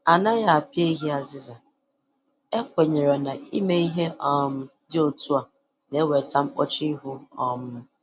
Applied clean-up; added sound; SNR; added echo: none; none; none; none.